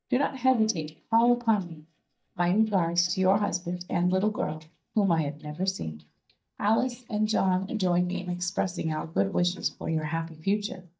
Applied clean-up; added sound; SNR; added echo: neural mask model DeepFilterNet 3.